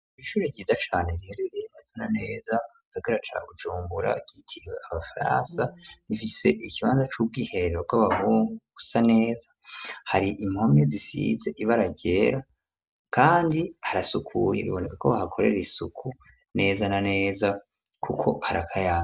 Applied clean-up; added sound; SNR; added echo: none; Brass instrument; 18 dB; none.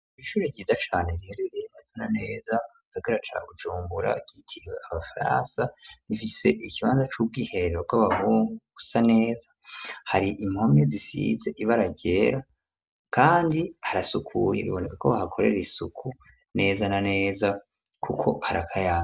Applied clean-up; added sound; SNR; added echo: none; none; none; none.